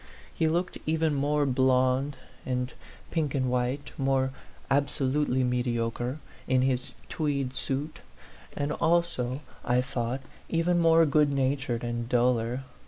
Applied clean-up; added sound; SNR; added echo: none; none; none; none.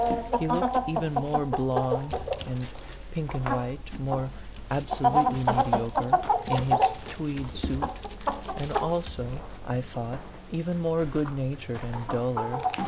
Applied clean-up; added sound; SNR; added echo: none; Chicken, rooster; -2 dB; none.